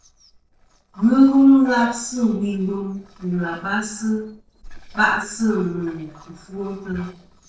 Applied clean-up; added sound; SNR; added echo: neural separator model SepFormer DNS4.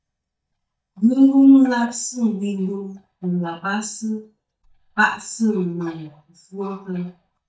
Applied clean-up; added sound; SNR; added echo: neural mask model DeepFilterNet 3.